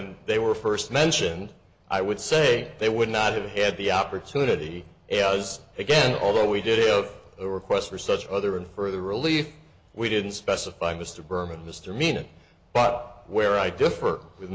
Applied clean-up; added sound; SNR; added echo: none; none; none; none.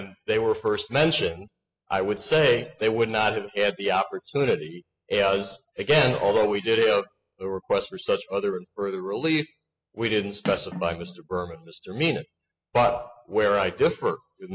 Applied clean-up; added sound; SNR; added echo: classical method spectral subtraction.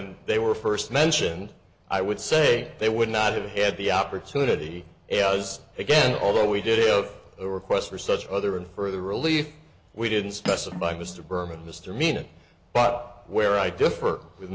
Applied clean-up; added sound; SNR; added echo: none; Cutlery, silverware; 14 dB; none.